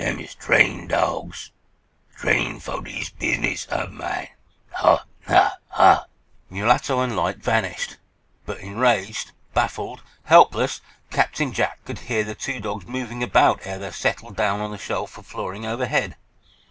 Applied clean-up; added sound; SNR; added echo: none; none; none; none.